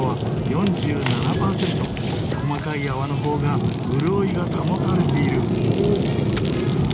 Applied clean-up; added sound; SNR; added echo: none; Fire; -2 dB; none.